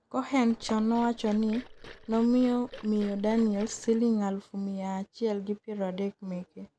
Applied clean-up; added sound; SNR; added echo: none; Liquid; 18 dB; none.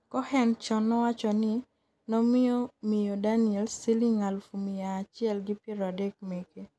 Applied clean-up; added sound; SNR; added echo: none; none; none; none.